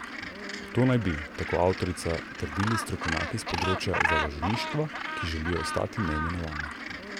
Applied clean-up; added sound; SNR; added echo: none; Gull, seagull; 3 dB; none.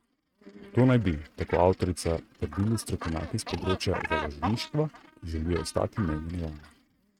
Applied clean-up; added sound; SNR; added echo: neural mask model RNNoise.